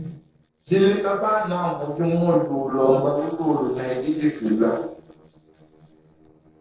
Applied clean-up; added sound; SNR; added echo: neural separator model SepFormer DNS4.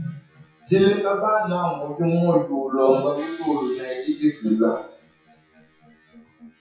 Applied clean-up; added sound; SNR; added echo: classical method WPE with log-MMSE.